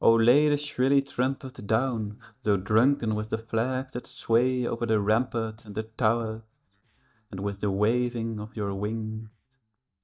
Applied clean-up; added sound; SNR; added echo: neural mask model DeepFilterNet 3.